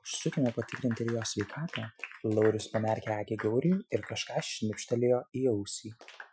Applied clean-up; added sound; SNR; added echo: classical method Wiener filter.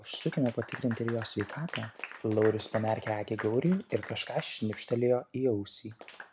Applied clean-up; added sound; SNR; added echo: none; Applause / Clapping; 15 dB; none.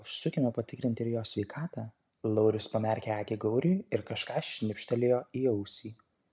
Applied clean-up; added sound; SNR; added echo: none; none; none; none.